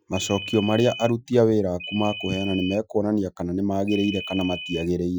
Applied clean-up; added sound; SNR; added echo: classical method Wiener filter.